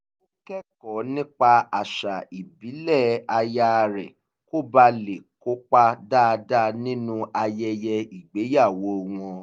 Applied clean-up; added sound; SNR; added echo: none; none; none; none.